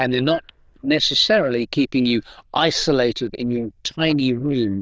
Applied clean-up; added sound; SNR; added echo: neural diffusion model UNIVERSE++.